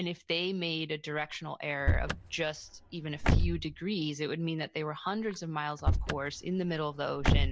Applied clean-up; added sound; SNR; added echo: none; Slam / Car; -1 dB; none.